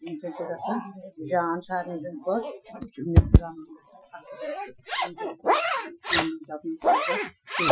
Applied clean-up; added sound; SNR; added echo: classical method Wiener filter.